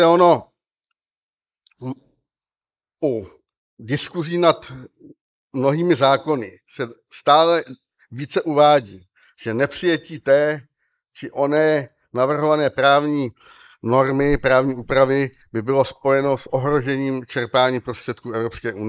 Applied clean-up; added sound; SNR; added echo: neural mask model Resemble Enhance denoiser.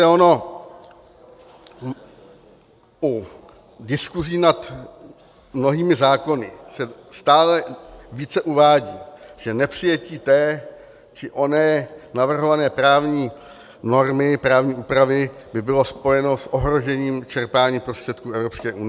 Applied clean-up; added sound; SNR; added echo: none; none; none; none.